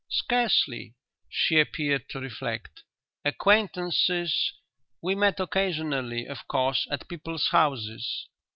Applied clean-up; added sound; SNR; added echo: none; none; none; none.